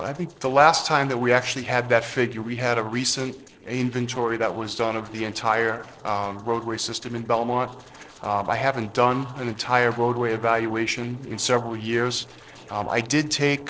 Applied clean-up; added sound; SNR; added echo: neural separator model SepFormer DNS4.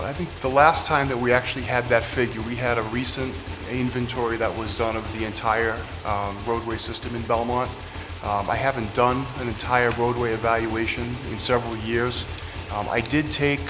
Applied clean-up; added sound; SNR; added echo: none; Motorcycle / Engine; 10 dB; none.